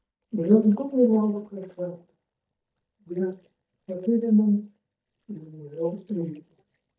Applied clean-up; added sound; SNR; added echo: neural mask model DeepFilterNet 3.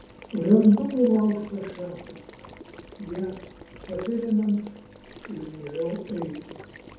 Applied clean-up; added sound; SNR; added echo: none; Water / Liquid; 18 dB; reverberation time 0.7 s.